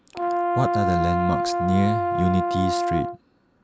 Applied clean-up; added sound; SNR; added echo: none; Brass instrument; -1 dB; none.